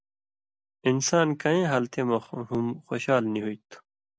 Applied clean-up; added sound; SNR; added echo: none; none; none; none.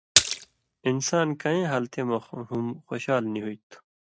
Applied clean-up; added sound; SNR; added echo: neural mask model RNNoise.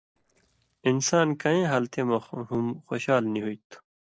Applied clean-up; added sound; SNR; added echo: neural separator model SepFormer DNS4.